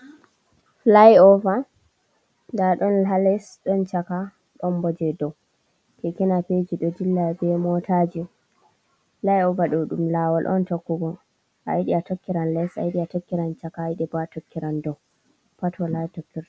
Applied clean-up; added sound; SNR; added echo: none; none; none; none.